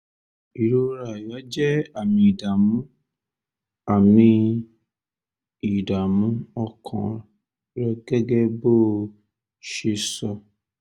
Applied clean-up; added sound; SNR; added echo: none; none; none; none.